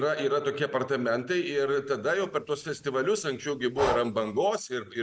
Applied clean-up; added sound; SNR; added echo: none; Breathing; 10 dB; none.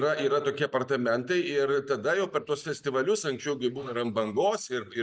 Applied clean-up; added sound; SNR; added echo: neural mask model DeepFilterNet 3.